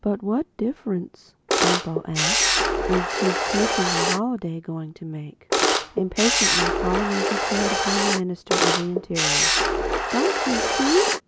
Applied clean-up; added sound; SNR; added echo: none; Camera; -4 dB; none.